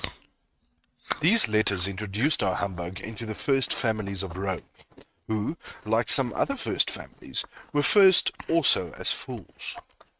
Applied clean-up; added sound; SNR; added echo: neural mask model RNNoise.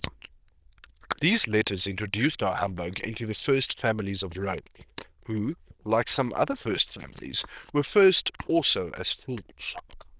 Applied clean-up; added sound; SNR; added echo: neural diffusion model UNIVERSE++.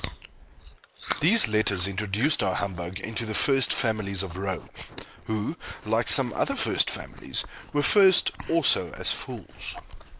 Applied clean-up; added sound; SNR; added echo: neural mask model Resemble Enhance denoiser.